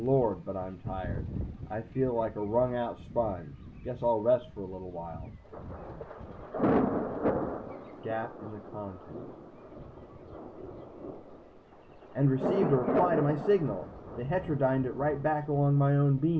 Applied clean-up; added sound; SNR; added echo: none; Thunder; 5 dB; reverberation time 0.2 s.